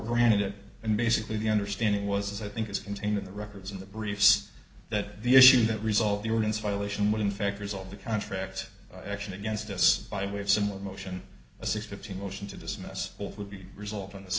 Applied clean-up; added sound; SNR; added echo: none; none; none; none.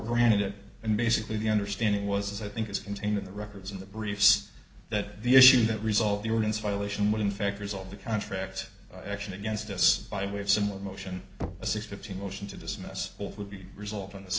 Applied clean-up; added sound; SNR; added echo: none; Knock; 15 dB; none.